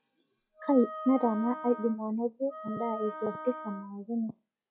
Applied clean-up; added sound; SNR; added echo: classical method log-MMSE.